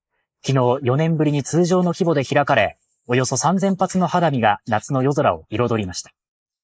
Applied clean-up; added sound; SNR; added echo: neural mask model Resemble Enhance denoiser.